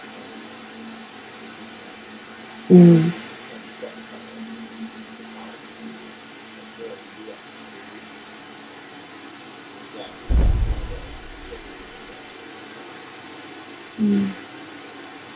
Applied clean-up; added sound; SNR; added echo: none; Boom; -1 dB; reverberation time 0.1 s.